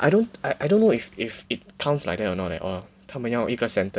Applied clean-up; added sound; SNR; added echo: none; none; none; none.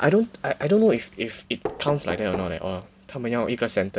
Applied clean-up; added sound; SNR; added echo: none; Knock; 14 dB; none.